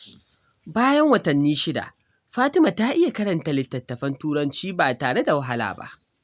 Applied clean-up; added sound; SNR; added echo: none; none; none; none.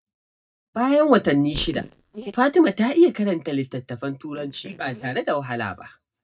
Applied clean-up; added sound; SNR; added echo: neural mask model DeepFilterNet 3.